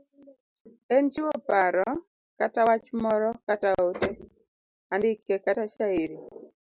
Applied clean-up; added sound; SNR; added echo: none; none; none; none.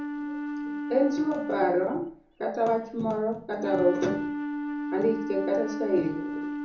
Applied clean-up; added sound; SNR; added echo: none; Wind instrument, woodwind instrument; 5 dB; reverberation time 0.6 s.